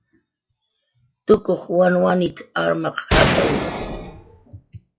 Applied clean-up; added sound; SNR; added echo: classical method log-MMSE.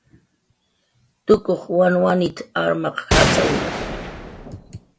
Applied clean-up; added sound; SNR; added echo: none; Gunshot, gunfire; 0 dB; none.